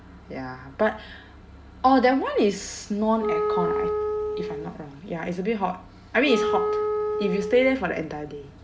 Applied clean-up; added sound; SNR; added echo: none; Wind instrument, woodwind instrument; 2 dB; reverberation time 0.5 s.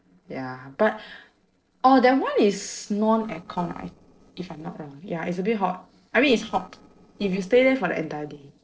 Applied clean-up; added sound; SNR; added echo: neural separator model SepFormer DNS4.